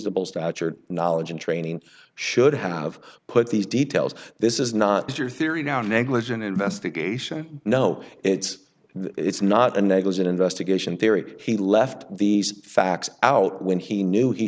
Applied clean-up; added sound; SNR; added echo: none; none; none; none.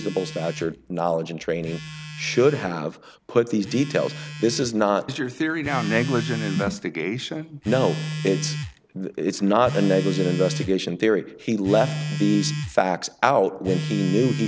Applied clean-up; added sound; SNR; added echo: none; Telephone; 9 dB; none.